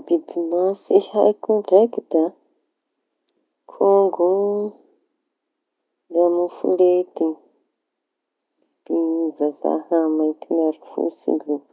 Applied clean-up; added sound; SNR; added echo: none; none; none; none.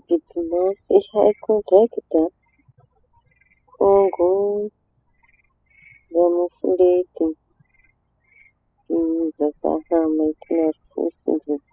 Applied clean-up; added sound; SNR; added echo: classical method spectral subtraction.